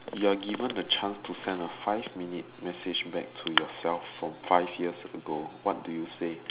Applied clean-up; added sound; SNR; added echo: none; none; none; none.